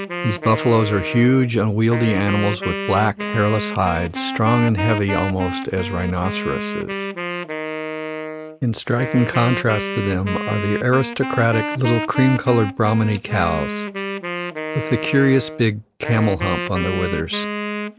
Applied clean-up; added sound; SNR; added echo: none; Wind instrument, woodwind instrument; 7 dB; none.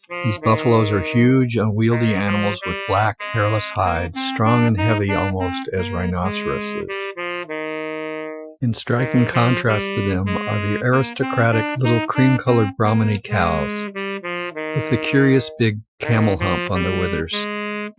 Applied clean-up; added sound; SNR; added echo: classical method Wiener filter.